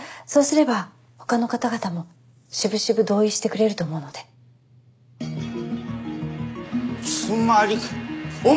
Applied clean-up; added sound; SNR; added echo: none; none; none; none.